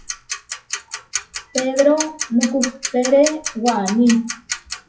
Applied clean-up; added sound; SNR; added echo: classical method WPE with log-MMSE.